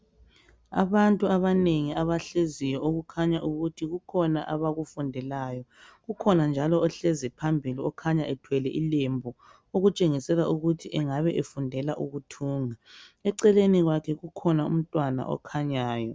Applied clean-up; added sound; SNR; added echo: none; none; none; none.